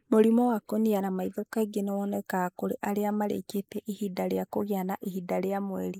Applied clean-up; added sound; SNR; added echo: neural mask model Resemble Enhance denoiser.